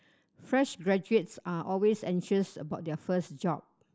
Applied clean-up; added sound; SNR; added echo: none; none; none; none.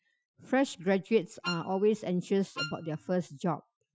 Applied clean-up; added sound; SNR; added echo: classical method Wiener filter.